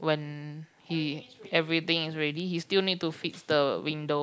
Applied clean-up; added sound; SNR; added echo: none; none; none; none.